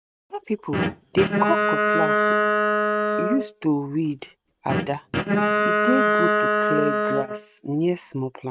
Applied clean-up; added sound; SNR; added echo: neural mask model RNNoise.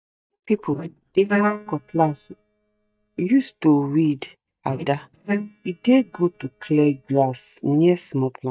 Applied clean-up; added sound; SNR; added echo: neural mask model DeepFilterNet 3.